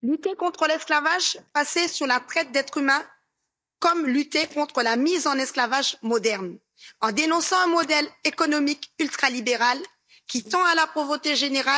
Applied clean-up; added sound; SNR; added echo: neural mask model DeepFilterNet 3.